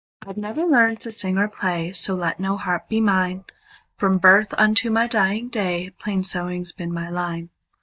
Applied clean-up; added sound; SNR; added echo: neural mask model DeepFilterNet 3.